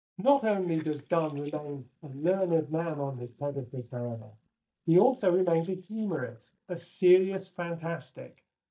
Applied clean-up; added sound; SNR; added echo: neural mask model DeepFilterNet 3.